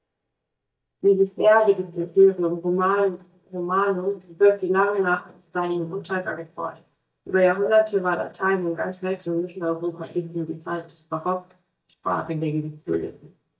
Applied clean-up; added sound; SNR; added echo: neural mask model DeepFilterNet 3.